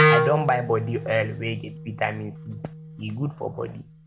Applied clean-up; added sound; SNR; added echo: none; Wind instrument, woodwind instrument; 0 dB; none.